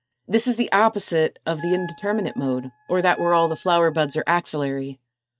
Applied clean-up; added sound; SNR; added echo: neural mask model RNNoise.